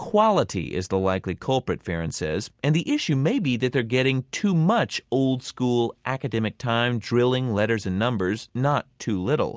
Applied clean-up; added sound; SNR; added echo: none; none; none; none.